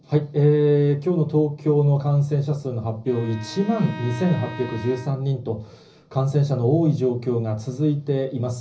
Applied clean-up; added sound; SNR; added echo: none; Bowed string instrument; 18 dB; reverberation time 0.5 s.